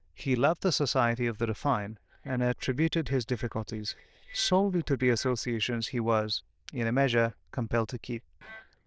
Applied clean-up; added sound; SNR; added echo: neural diffusion model UNIVERSE++.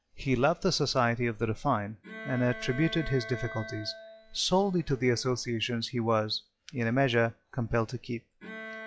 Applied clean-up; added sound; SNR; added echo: classical method log-MMSE.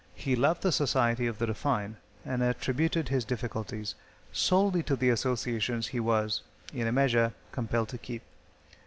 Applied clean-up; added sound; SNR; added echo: none; none; none; none.